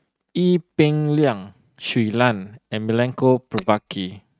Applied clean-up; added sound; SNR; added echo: neural mask model RNNoise.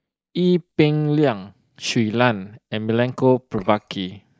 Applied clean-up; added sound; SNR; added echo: neural mask model DeepFilterNet 3.